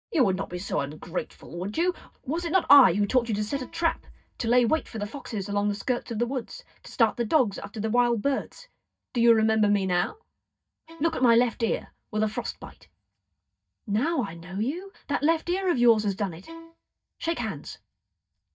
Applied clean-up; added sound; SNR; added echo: neural mask model DeepFilterNet 3.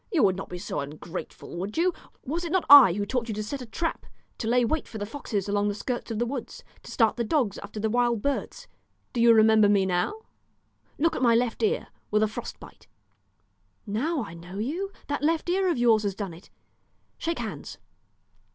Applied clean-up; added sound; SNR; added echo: none; none; none; none.